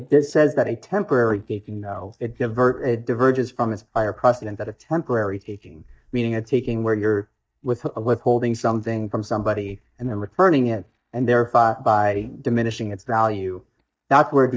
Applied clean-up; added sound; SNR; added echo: neural mask model DeepFilterNet 3.